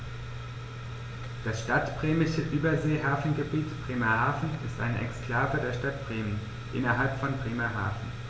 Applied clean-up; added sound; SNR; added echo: none; none; none; none.